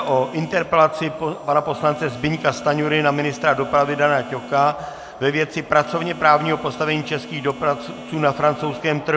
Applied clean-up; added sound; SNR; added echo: none; Telephone; 18 dB; none.